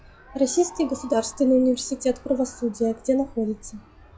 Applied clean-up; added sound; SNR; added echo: classical method log-MMSE.